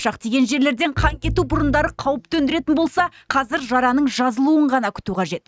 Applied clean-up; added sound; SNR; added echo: neural mask model RNNoise.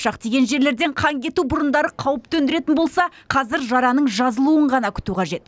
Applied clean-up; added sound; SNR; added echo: none; none; none; none.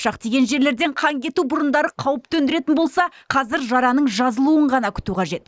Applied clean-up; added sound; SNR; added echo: neural mask model Resemble Enhance denoiser.